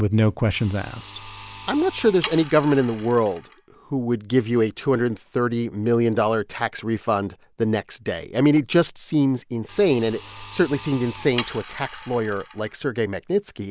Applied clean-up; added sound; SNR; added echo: none; Sawing; 16 dB; none.